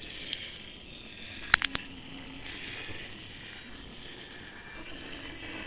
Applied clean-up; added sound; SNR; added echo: neural separator model SepFormer WHAMR!.